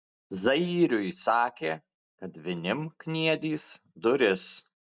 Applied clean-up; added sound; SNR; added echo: none; none; none; none.